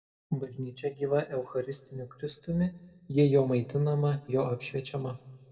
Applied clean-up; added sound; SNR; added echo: none; none; none; reverberation time 1.2 s.